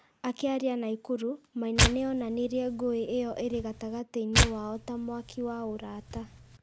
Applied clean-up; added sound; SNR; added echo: none; Tearing; -1 dB; none.